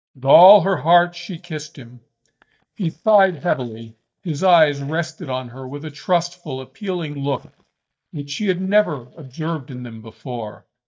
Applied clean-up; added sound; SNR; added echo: neural mask model DeepFilterNet 3.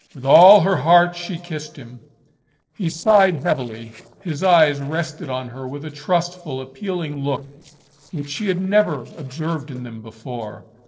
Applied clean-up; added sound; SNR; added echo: neural separator model SepFormer DNS4.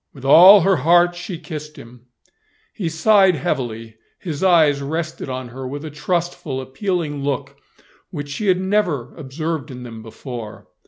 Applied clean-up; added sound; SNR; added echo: none; none; none; none.